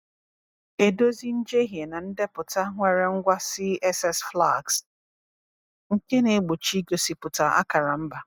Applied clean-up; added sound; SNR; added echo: none; none; none; none.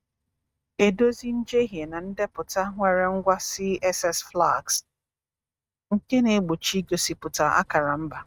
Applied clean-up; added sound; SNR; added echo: neural mask model RNNoise.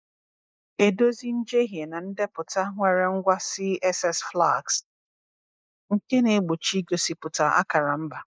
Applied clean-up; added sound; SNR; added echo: neural mask model Resemble Enhance denoiser.